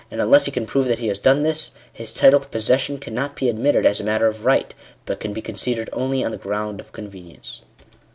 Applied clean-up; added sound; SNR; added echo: none; none; none; none.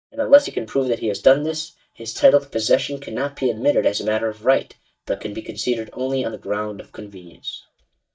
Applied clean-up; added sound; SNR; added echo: neural mask model DeepFilterNet 3.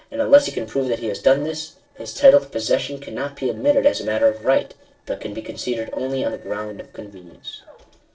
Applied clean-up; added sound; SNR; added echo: neural separator model SepFormer DNS4.